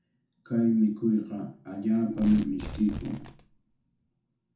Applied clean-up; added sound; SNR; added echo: none; Tearing; 14 dB; reverberation time 0.7 s.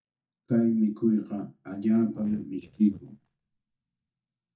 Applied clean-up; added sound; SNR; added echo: neural mask model DeepFilterNet 3.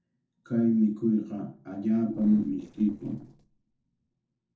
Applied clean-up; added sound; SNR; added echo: neural separator model SepFormer DNS4.